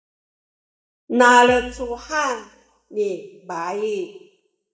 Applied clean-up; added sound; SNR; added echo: neural mask model DeepFilterNet 3.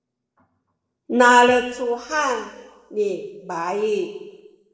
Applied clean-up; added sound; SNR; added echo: neural separator model SepFormer DNS4.